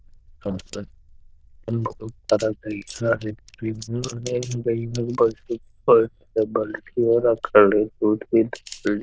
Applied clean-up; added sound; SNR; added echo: neural diffusion model UNIVERSE++.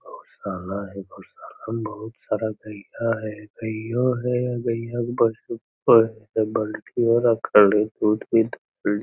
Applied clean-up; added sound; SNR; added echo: none; none; none; none.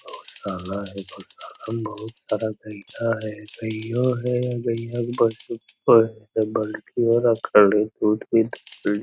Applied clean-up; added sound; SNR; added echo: neural mask model RNNoise.